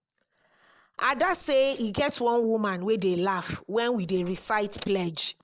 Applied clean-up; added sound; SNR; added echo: neural separator model SepFormer DNS4.